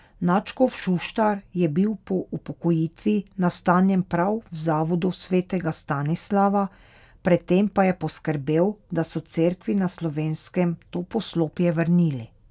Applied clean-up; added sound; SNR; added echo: none; none; none; none.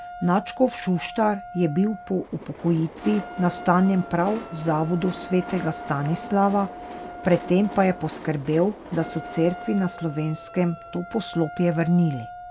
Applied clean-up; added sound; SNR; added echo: none; Wind instrument, woodwind instrument + Train; 13 dB; none.